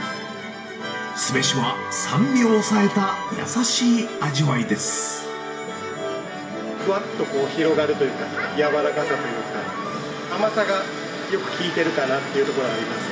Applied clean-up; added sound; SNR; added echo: none; none; none; reverberation time 0.5 s.